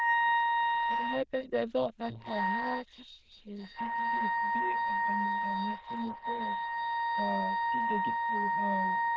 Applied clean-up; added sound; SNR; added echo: neural diffusion model UNIVERSE++.